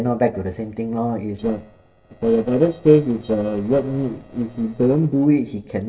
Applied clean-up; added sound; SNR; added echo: neural separator model SepFormer DNS4.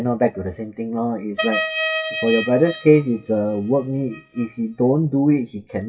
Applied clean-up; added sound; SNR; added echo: classical method WPE with log-MMSE.